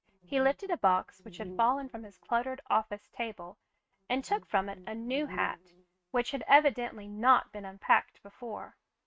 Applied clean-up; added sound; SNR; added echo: neural mask model RNNoise.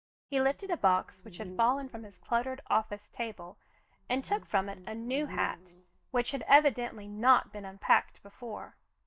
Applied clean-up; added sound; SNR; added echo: neural mask model DeepFilterNet 3.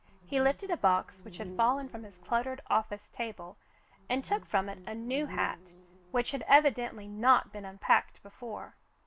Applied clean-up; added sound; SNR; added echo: none; Insect; 18 dB; none.